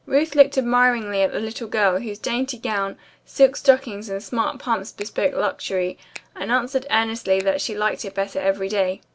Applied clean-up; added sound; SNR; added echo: none; Finger snapping; 19 dB; none.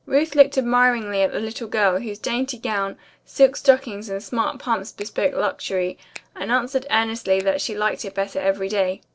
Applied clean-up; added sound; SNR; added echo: neural separator model SepFormer DNS4.